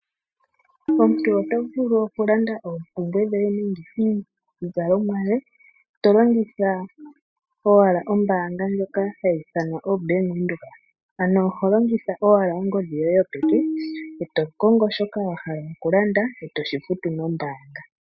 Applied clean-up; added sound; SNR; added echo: classical method spectral subtraction.